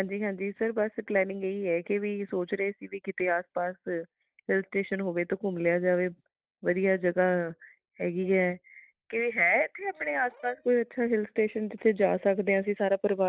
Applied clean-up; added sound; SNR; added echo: neural mask model DeepFilterNet 3.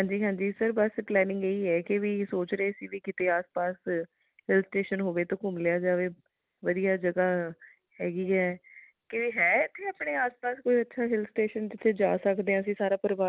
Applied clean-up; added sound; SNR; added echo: none; none; none; none.